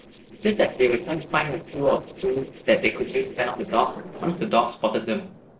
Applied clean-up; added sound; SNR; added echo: neural separator model SepFormer DNS4.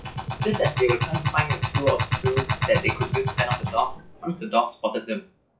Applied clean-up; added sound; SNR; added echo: classical method WPE with log-MMSE.